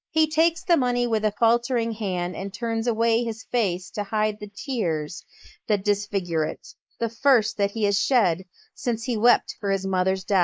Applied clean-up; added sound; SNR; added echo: neural mask model Resemble Enhance denoiser.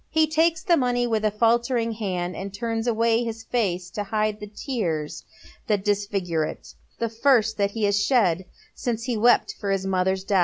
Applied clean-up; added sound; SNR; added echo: none; none; none; none.